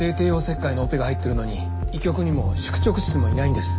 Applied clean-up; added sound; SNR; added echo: none; none; none; none.